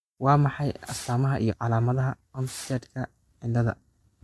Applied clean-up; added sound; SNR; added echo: neural mask model DeepFilterNet 3.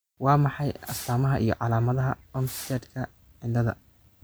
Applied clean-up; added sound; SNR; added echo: none; Fireworks; 18 dB; none.